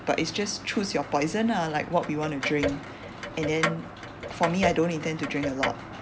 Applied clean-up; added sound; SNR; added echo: none; Clock; 6 dB; none.